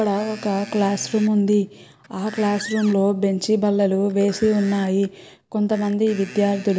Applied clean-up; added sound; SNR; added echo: none; Screech; 20 dB; none.